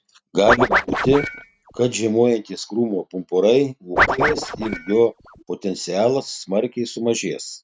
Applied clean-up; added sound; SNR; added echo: neural mask model RNNoise.